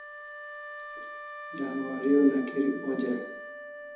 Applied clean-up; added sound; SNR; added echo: none; Wind instrument, woodwind instrument; 11 dB; reverberation time 0.7 s.